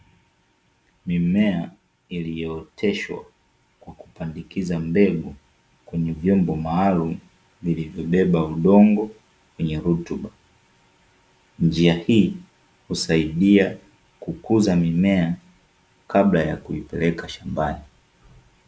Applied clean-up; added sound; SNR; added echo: none; none; none; none.